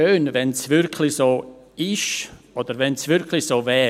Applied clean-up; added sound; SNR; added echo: none; none; none; none.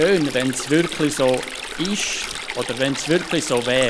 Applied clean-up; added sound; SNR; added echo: none; Stream; 9 dB; none.